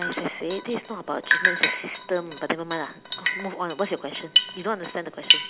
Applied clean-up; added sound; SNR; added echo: none; Drip; -3 dB; none.